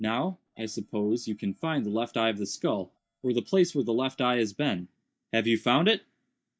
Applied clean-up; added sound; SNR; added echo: neural mask model DeepFilterNet 3.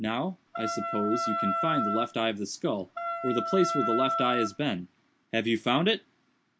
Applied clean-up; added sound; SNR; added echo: none; Wind instrument, woodwind instrument; 1 dB; none.